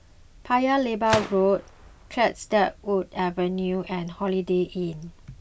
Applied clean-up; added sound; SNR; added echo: none; Gunshot, gunfire; 13 dB; none.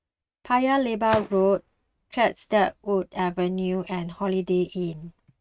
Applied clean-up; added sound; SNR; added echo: neural mask model RNNoise.